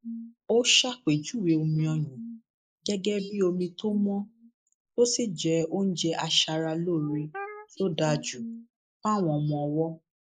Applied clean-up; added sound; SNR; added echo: neural mask model Resemble Enhance denoiser.